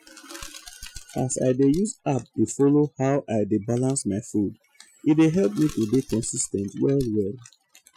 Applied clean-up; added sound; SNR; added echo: classical method Wiener filter.